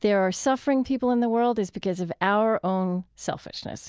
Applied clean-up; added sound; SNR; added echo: none; none; none; none.